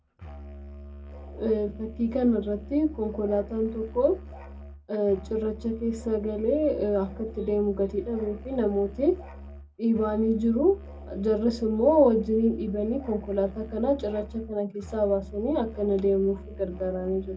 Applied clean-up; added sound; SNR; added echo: none; Musical instrument; 15 dB; reverberation time 0.4 s.